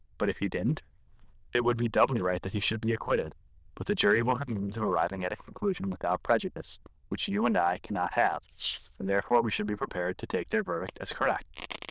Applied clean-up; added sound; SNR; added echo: neural diffusion model UNIVERSE++.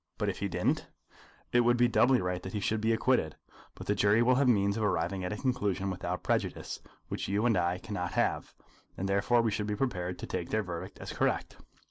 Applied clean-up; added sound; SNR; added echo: none; none; none; none.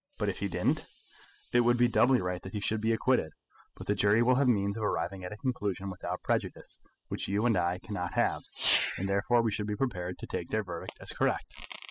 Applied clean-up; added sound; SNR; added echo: classical method spectral subtraction.